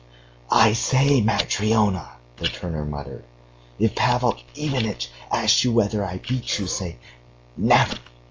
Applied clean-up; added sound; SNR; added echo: none; Burping, eructation; 18 dB; none.